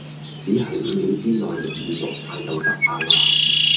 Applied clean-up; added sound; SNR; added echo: none; Bird; -4 dB; reverberation time 0.5 s.